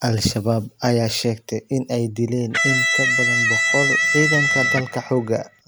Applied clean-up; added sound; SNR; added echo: none; Electric guitar; -3 dB; none.